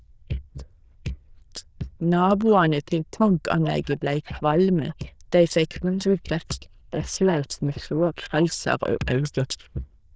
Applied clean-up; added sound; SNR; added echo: neural diffusion model UNIVERSE++.